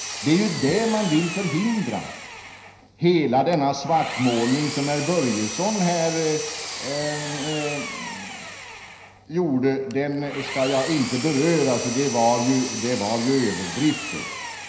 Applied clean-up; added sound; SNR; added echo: none; Engine; 9 dB; reverberation time 0.9 s.